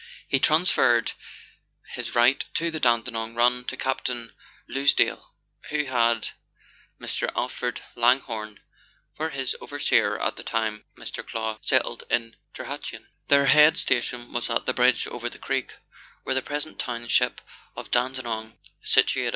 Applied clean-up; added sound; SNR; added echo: none; none; none; none.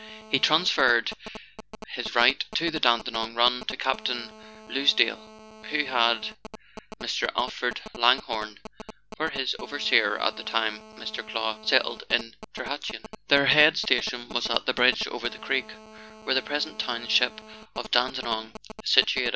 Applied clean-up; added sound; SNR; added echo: none; Telephone; 17 dB; none.